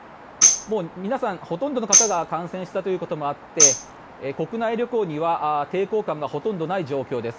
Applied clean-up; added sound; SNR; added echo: none; Tambourine; -3 dB; none.